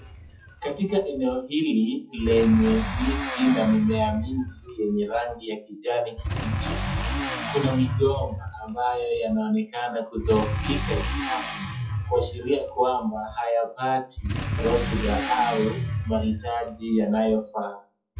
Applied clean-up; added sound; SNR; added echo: classical method WPE with log-MMSE.